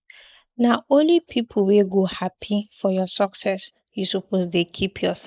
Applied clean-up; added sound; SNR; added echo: neural mask model Resemble Enhance denoiser.